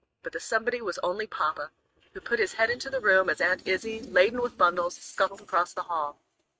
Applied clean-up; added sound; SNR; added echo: neural mask model RNNoise.